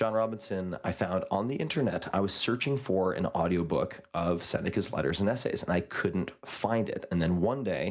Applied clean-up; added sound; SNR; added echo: none; none; none; none.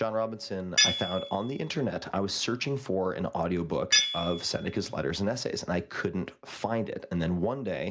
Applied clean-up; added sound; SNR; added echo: none; Tools; 3 dB; none.